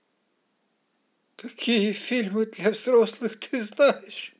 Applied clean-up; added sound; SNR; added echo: none; none; none; none.